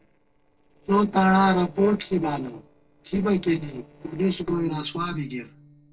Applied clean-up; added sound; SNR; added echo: neural separator model SepFormer DNS4.